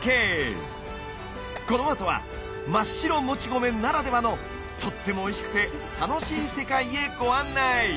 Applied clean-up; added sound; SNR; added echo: none; Tap + Bowed string instrument; 18 dB; none.